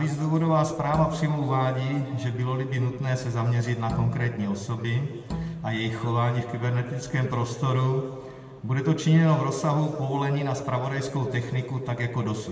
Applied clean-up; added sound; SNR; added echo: none; Bowed string instrument; 11 dB; reverberation time 2.0 s.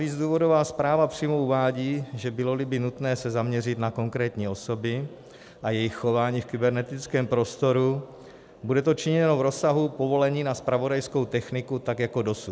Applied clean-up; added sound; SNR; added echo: none; none; none; none.